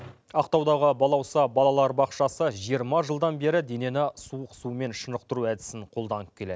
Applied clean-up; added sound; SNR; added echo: none; none; none; none.